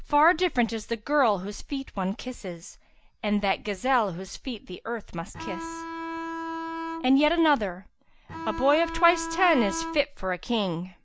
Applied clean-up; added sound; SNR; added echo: none; Bowed string instrument; 7 dB; none.